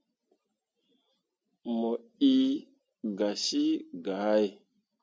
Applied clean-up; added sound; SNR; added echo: none; none; none; none.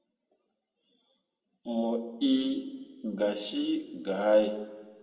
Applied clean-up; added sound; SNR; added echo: none; none; none; reverberation time 1.2 s.